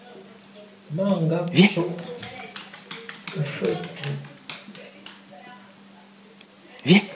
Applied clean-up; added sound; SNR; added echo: none; Dog; -3 dB; reverberation time 0.3 s.